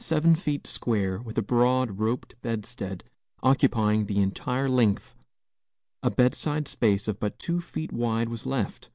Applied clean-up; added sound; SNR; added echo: none; none; none; none.